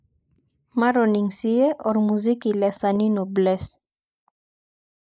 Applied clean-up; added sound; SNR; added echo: neural mask model Resemble Enhance denoiser.